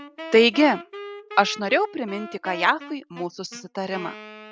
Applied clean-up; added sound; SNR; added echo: none; Wind instrument, woodwind instrument; 15 dB; none.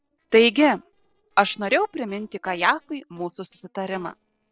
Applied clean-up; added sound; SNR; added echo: neural separator model SepFormer DNS4.